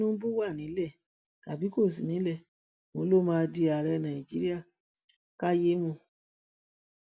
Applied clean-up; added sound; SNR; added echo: none; none; none; none.